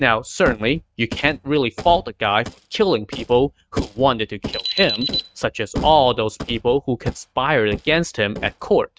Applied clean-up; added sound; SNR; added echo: neural mask model RNNoise.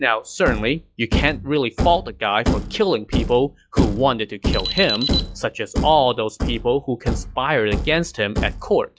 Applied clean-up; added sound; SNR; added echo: classical method log-MMSE.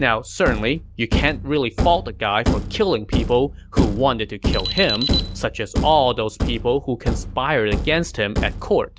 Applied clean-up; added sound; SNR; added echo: none; Alarm + Thump, thud; 3 dB; none.